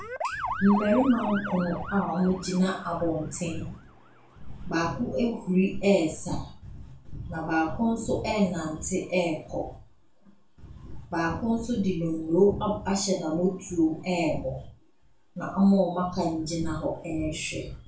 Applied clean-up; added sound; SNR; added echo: none; Motor vehicle (road) / Siren; 15 dB; reverberation time 0.3 s.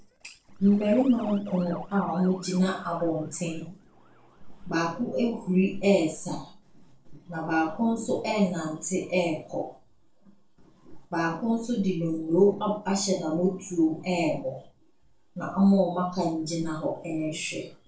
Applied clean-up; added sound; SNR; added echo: neural separator model SepFormer DNS4.